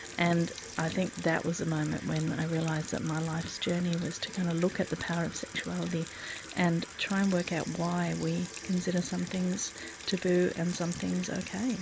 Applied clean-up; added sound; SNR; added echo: none; Sink (filling or washing) / Water tap, faucet; 13 dB; none.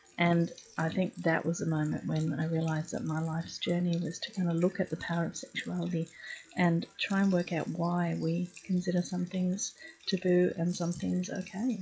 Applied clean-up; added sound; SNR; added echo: classical method log-MMSE.